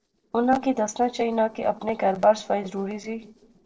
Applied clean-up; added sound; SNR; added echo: neural separator model SepFormer DNS4.